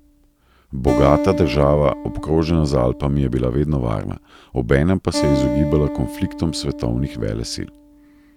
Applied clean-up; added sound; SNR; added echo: none; Acoustic guitar; 7 dB; none.